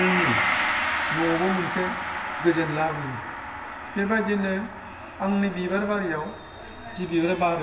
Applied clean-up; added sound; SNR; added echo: none; Gong; 3 dB; reverberation time 1.0 s.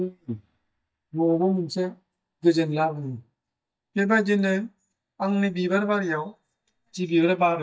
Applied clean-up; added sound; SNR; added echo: neural mask model DeepFilterNet 3.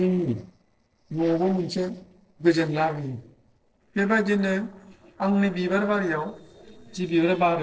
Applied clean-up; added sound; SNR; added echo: neural separator model SepFormer DNS4.